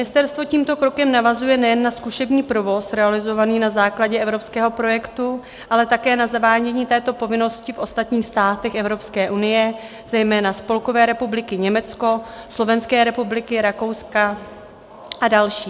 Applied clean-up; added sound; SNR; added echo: none; none; none; none.